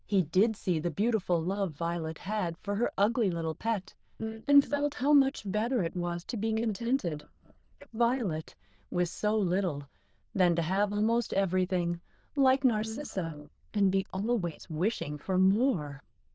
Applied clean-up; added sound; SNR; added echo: neural diffusion model UNIVERSE++.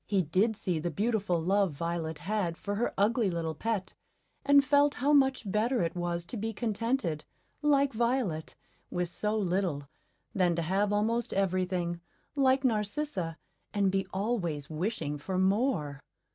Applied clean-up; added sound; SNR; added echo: none; none; none; none.